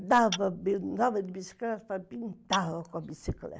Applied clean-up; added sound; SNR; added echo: neural mask model Resemble Enhance denoiser.